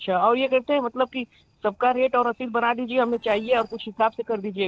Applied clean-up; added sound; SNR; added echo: neural separator model SepFormer DNS4.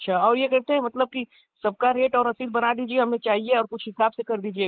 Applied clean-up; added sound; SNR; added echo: neural mask model Resemble Enhance denoiser.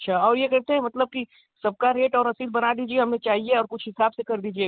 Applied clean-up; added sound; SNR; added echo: none; none; none; none.